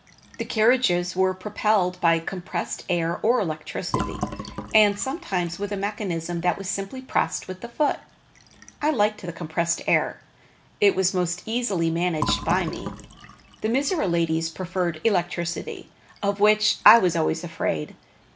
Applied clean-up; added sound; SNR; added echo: none; Fill (with liquid); 15 dB; none.